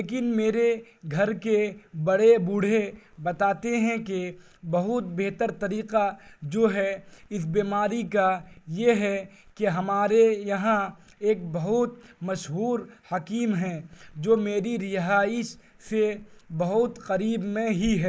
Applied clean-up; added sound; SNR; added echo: neural mask model Resemble Enhance denoiser.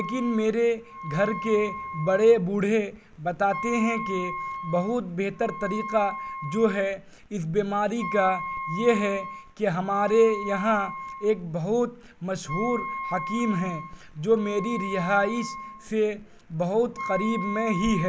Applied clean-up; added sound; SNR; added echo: none; Wind instrument, woodwind instrument; 10 dB; none.